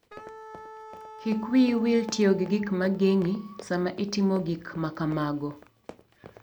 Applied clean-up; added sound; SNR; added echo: none; Wind instrument, woodwind instrument + Run; 19 dB; none.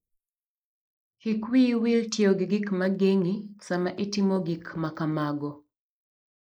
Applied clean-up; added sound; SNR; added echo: neural mask model Resemble Enhance denoiser.